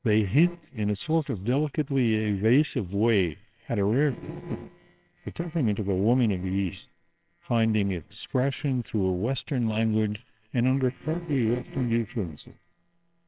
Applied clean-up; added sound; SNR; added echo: neural separator model SepFormer WHAMR!.